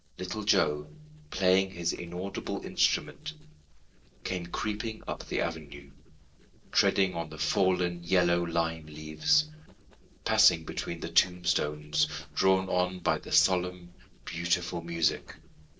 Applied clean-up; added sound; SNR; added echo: neural separator model SepFormer DNS4.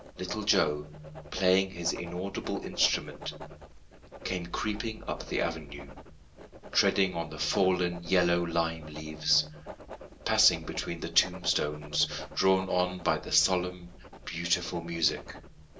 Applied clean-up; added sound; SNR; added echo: none; Writing; 15 dB; reverberation time 0.2 s.